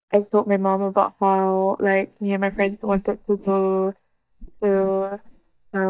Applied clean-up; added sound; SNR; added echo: neural mask model DeepFilterNet 3.